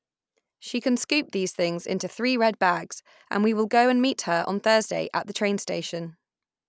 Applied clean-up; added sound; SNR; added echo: none; none; none; none.